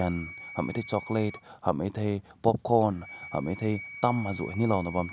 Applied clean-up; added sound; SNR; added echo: none; Wind instrument, woodwind instrument; 16 dB; none.